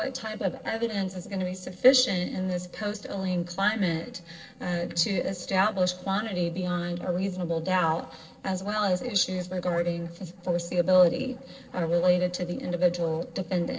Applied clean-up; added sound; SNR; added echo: neural separator model SepFormer DNS4.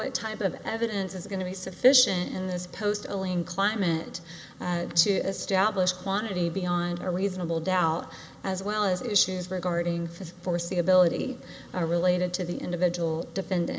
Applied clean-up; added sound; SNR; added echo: none; none; none; none.